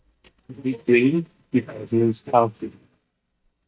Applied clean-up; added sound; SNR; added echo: neural mask model DeepFilterNet 3.